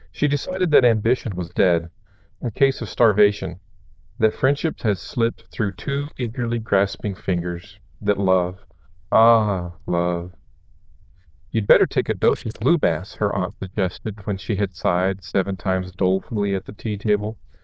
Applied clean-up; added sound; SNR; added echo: neural diffusion model UNIVERSE++.